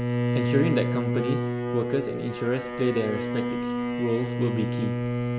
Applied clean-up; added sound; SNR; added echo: none; Bowed string instrument; -1 dB; none.